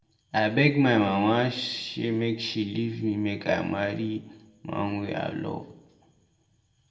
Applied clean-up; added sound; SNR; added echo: none; none; none; reverberation time 0.6 s.